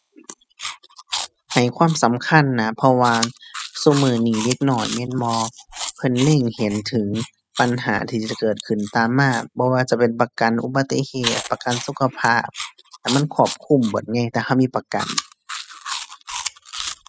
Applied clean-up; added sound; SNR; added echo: classical method spectral subtraction.